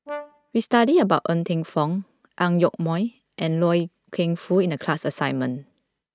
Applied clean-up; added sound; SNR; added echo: neural mask model RNNoise.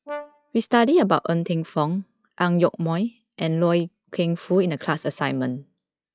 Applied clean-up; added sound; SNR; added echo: classical method log-MMSE.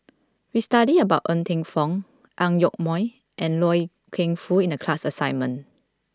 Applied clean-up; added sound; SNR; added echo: none; none; none; none.